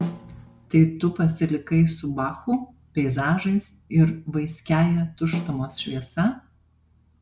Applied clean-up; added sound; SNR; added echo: none; Snare drum; 10 dB; none.